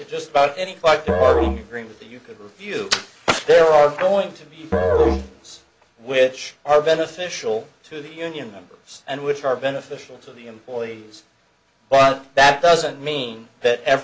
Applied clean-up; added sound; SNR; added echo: none; Musical instrument; 4 dB; none.